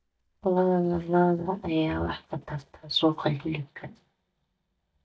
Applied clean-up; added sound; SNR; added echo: neural mask model DeepFilterNet 3.